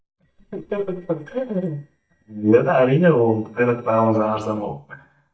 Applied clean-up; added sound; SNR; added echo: neural mask model DeepFilterNet 3.